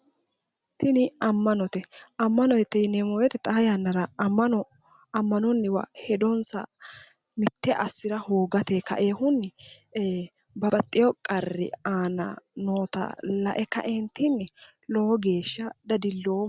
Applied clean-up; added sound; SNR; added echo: none; none; none; none.